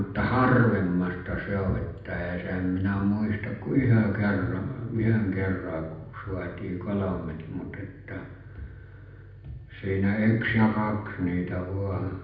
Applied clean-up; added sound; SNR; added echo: none; none; none; reverberation time 0.8 s.